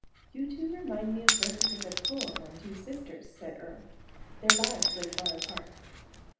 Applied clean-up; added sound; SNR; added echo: none; Shatter / Crushing; -5 dB; reverberation time 0.9 s.